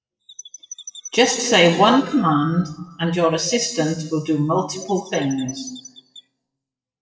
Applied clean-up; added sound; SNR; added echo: classical method WPE with log-MMSE.